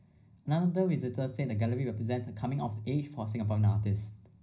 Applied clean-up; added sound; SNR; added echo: none; none; none; reverberation time 0.4 s.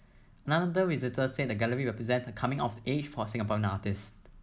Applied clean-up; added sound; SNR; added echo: none; none; none; none.